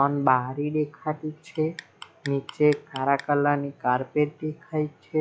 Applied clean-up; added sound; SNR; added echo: classical method log-MMSE.